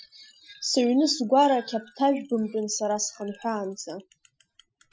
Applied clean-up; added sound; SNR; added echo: classical method Wiener filter.